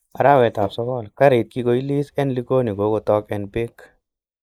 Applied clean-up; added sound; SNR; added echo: neural mask model Resemble Enhance denoiser.